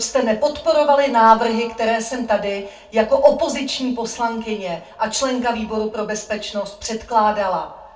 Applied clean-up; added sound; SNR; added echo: none; none; none; reverberation time 0.2 s.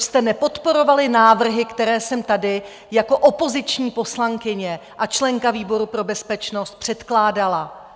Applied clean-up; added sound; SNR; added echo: none; none; none; none.